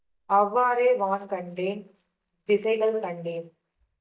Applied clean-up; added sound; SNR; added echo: neural mask model DeepFilterNet 3.